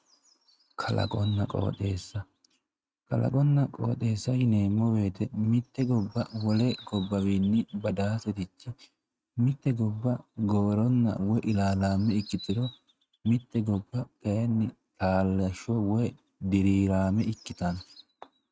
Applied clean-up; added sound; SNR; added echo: neural mask model RNNoise.